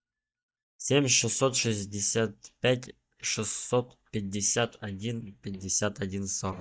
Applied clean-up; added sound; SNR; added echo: neural mask model DeepFilterNet 3.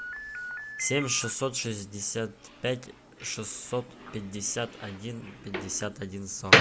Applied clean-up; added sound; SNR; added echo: none; Slam; -2 dB; none.